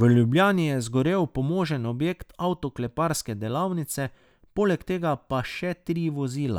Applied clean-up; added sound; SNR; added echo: none; none; none; none.